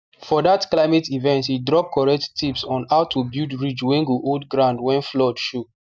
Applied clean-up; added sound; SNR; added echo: none; none; none; none.